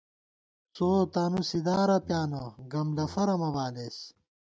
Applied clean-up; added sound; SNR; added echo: neural mask model RNNoise.